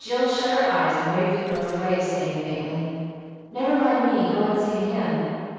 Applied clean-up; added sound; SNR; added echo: neural separator model SepFormer DNS4.